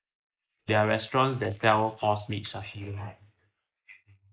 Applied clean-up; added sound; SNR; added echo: neural mask model Resemble Enhance denoiser.